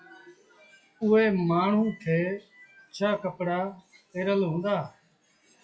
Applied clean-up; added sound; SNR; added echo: classical method WPE with log-MMSE.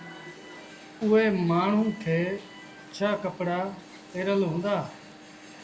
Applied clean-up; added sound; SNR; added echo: none; Alarm; 18 dB; reverberation time 0.6 s.